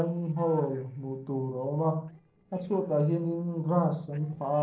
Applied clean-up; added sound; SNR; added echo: neural separator model SepFormer DNS4.